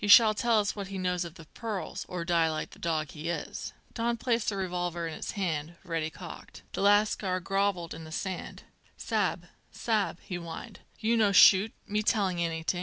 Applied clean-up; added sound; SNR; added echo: none; none; none; none.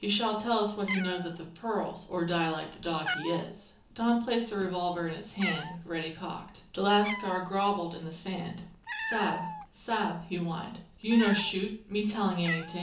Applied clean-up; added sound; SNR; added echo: none; Cat; 11 dB; reverberation time 0.8 s.